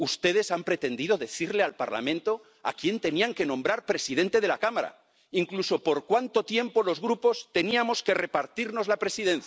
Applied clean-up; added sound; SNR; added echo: none; none; none; none.